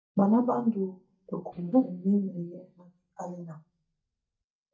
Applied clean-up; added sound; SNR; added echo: neural mask model DeepFilterNet 3.